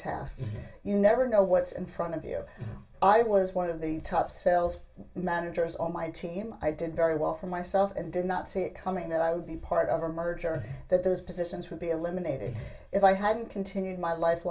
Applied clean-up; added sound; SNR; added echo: none; none; none; reverberation time 0.2 s.